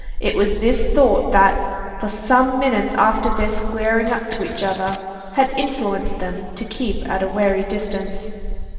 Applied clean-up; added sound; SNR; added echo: none; Crumpling, crinkling; 20 dB; reverberation time 2.4 s.